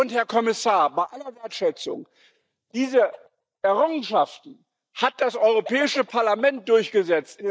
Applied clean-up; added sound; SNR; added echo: neural mask model DeepFilterNet 3.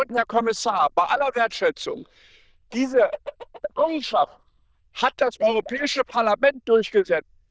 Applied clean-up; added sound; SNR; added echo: neural diffusion model UNIVERSE++.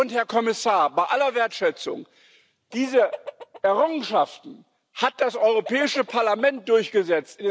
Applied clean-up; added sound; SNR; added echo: none; Chicken, rooster; 18 dB; none.